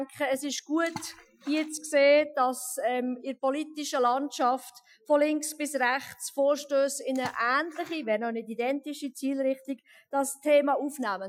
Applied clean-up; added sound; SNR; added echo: classical method Wiener filter.